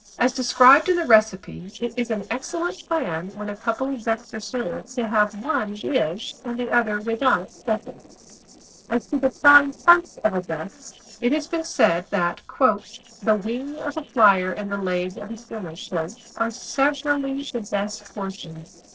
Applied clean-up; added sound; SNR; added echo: neural separator model SepFormer DNS4.